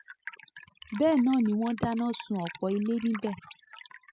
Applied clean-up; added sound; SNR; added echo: classical method spectral subtraction.